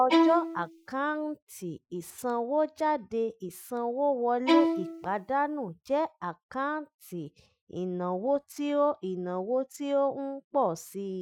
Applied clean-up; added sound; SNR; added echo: classical method Wiener filter.